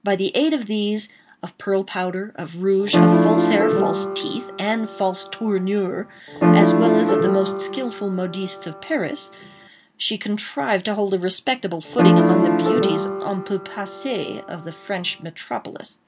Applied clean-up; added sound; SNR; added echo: none; Piano; -4 dB; none.